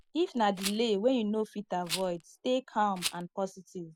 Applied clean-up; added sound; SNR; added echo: none; Rattle; 12 dB; none.